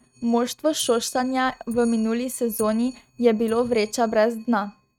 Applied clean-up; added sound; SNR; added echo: neural mask model RNNoise.